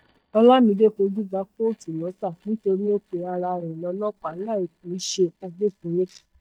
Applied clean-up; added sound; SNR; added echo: neural mask model DeepFilterNet 3.